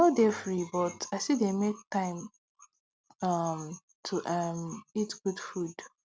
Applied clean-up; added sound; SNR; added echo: none; none; none; none.